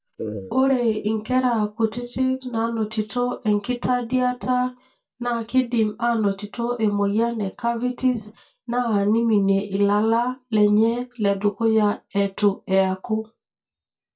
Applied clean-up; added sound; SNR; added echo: neural mask model DeepFilterNet 3.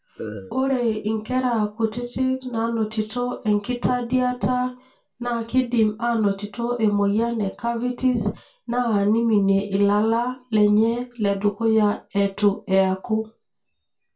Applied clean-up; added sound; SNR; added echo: none; Burping, eructation; 11 dB; reverberation time 0.2 s.